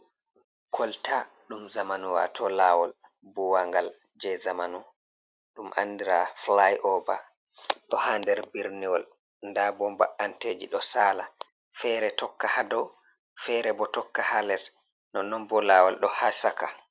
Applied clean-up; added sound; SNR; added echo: none; none; none; none.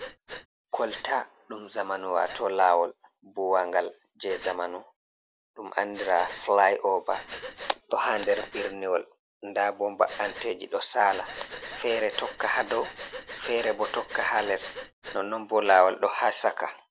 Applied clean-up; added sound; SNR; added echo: none; Breathing; 16 dB; none.